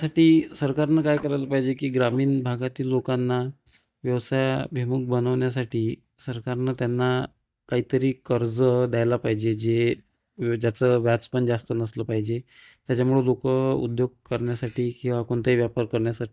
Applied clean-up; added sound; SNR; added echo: neural mask model DeepFilterNet 3.